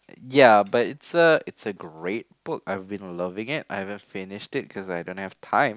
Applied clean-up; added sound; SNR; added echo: none; none; none; none.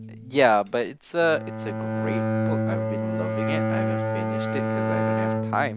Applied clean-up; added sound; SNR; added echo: none; Bowed string instrument; -1 dB; none.